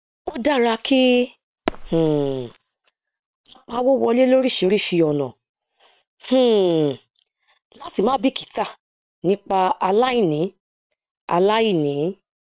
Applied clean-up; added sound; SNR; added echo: neural separator model SepFormer WHAM!.